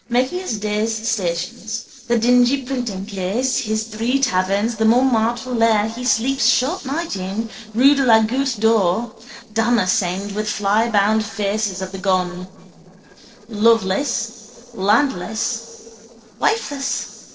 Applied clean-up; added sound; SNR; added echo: neural separator model SepFormer DNS4.